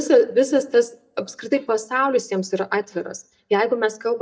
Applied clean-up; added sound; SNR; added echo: neural mask model DeepFilterNet 3.